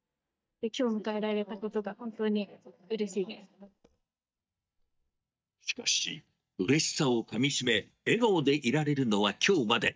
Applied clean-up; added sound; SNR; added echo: neural mask model DeepFilterNet 3.